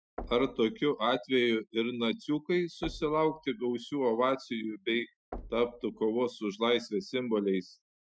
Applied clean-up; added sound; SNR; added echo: classical method Wiener filter.